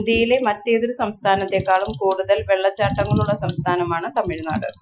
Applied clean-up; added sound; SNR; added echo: classical method Wiener filter.